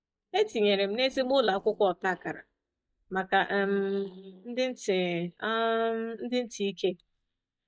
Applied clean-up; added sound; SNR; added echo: neural mask model DeepFilterNet 3.